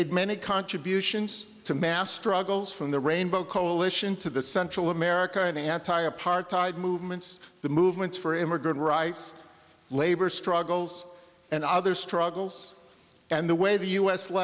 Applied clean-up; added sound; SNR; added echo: none; none; none; none.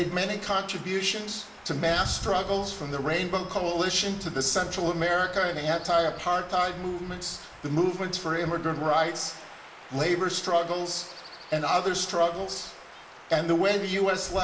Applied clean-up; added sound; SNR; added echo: none; Stream / Chirp, tweet / Wind; 16 dB; reverberation time 0.4 s.